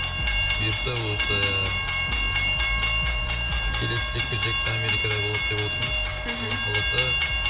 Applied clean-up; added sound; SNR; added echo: none; Train; -4 dB; reverberation time 1.7 s.